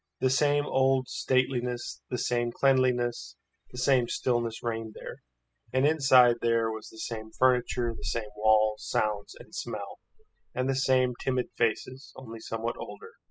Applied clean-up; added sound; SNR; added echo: classical method spectral subtraction.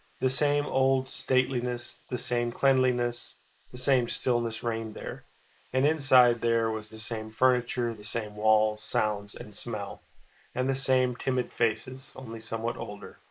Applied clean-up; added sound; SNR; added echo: neural mask model Resemble Enhance denoiser.